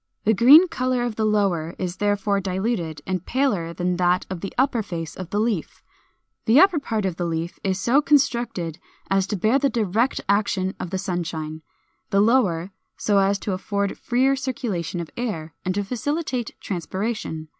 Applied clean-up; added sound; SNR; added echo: none; none; none; none.